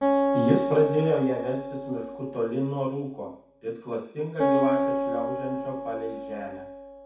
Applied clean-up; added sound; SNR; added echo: none; Acoustic guitar; 1 dB; reverberation time 0.6 s.